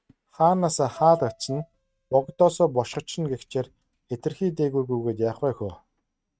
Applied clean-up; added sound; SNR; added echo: neural mask model RNNoise.